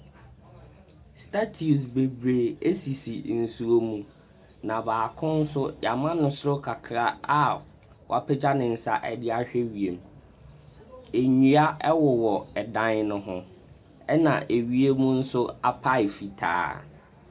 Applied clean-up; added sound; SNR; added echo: none; none; none; none.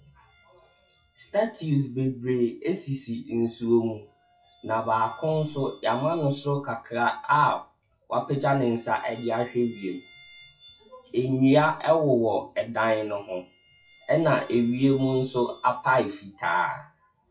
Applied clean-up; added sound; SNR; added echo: classical method WPE with log-MMSE.